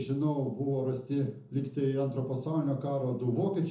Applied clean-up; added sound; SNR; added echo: none; none; none; reverberation time 0.6 s.